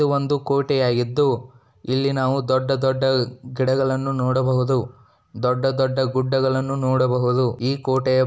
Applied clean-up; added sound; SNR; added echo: none; none; none; none.